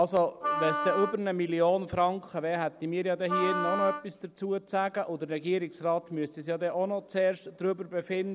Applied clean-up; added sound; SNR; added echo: none; Wind instrument, woodwind instrument; 4 dB; none.